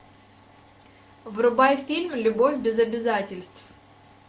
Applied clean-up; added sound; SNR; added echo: none; none; none; none.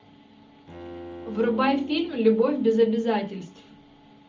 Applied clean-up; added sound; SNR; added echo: none; Bowed string instrument; 18 dB; reverberation time 0.4 s.